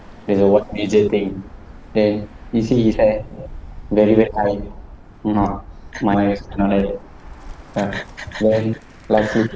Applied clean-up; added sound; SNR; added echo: none; Bird; 16 dB; none.